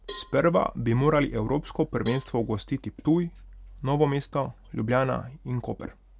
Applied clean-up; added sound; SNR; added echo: none; Cowbell; 19 dB; none.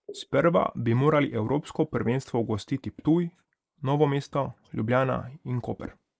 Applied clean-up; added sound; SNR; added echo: neural mask model Resemble Enhance denoiser.